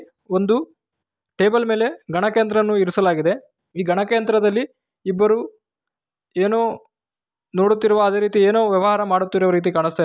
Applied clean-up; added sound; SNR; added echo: none; none; none; none.